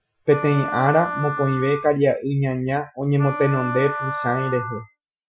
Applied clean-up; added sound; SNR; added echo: classical method Wiener filter.